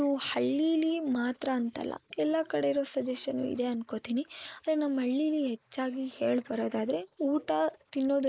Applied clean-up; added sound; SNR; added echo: neural mask model Resemble Enhance denoiser.